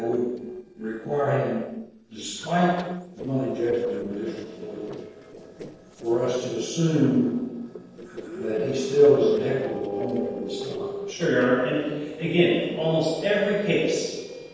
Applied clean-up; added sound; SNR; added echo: neural separator model SepFormer DNS4.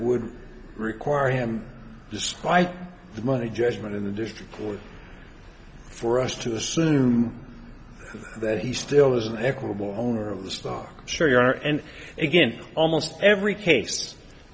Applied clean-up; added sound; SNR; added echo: none; none; none; none.